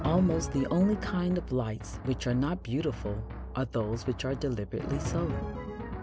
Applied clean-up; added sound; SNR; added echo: none; Drum; 6 dB; none.